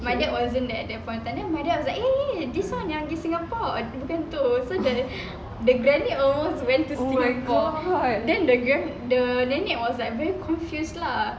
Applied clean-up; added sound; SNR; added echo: none; none; none; none.